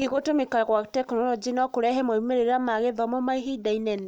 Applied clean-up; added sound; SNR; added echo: none; none; none; none.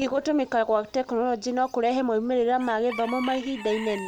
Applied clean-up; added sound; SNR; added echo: none; Bird / Chicken, rooster; 17 dB; none.